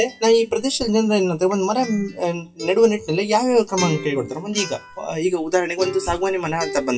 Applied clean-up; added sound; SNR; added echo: classical method WPE with log-MMSE.